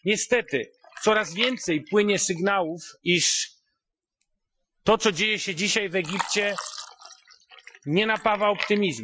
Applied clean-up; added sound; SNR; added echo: classical method Wiener filter.